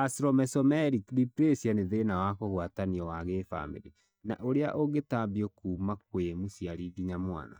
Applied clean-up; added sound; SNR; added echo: neural mask model DeepFilterNet 3.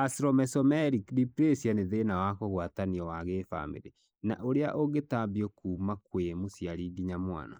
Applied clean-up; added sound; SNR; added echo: neural mask model Resemble Enhance denoiser.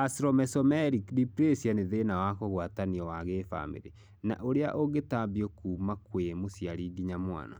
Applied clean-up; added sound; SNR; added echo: none; none; none; none.